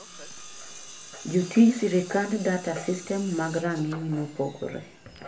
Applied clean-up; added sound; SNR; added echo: none; Tools; 18 dB; reverberation time 0.3 s.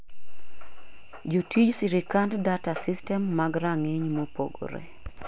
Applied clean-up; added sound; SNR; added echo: none; none; none; none.